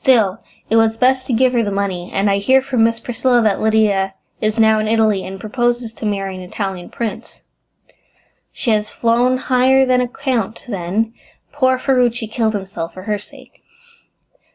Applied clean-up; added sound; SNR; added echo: none; none; none; none.